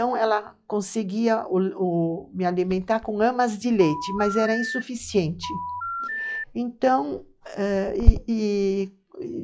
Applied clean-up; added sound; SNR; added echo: classical method log-MMSE.